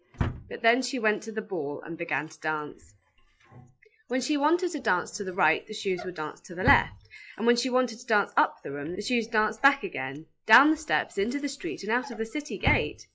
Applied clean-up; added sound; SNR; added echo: classical method log-MMSE.